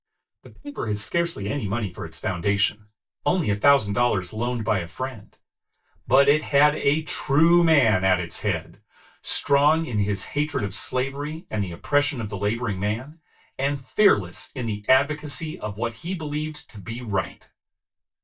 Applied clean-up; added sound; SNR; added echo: neural mask model DeepFilterNet 3.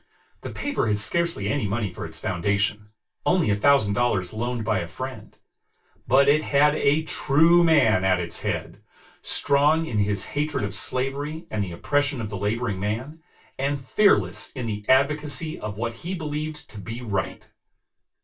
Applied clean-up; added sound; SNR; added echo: none; Guitar; 19 dB; reverberation time 0.2 s.